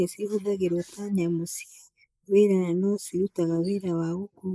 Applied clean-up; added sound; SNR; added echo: neural mask model Resemble Enhance denoiser.